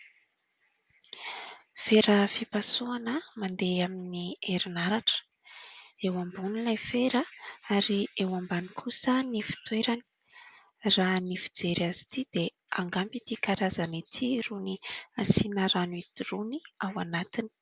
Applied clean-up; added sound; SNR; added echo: none; none; none; none.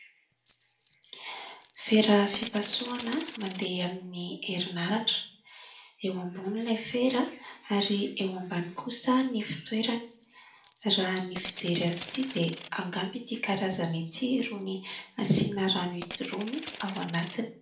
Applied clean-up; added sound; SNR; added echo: none; Coin (dropping); 13 dB; reverberation time 0.4 s.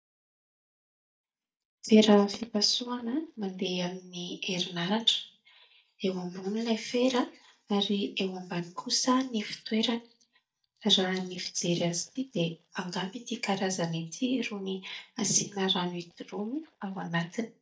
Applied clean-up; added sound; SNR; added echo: neural mask model DeepFilterNet 3.